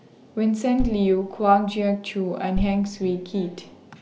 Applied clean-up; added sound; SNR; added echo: none; Bass drum; 9 dB; none.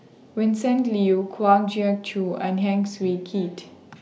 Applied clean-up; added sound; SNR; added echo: none; none; none; none.